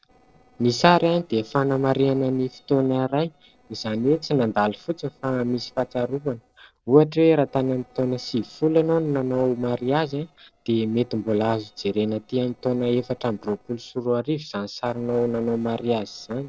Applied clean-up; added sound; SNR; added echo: neural separator model SepFormer DNS4.